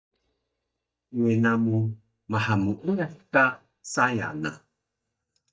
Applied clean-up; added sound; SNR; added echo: neural mask model DeepFilterNet 3.